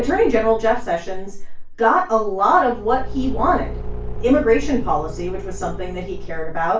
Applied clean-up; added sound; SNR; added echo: none; Engine / Car; 12 dB; reverberation time 0.3 s.